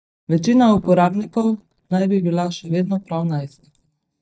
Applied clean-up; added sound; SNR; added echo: neural mask model DeepFilterNet 3.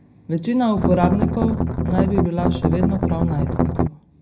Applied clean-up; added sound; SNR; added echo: none; Strum; -2 dB; reverberation time 0.3 s.